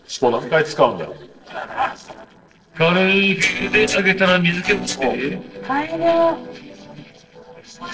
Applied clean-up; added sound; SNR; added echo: neural separator model SepFormer DNS4.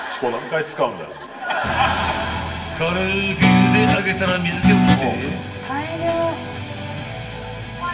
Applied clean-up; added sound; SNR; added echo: none; Guitar; -4 dB; reverberation time 1.0 s.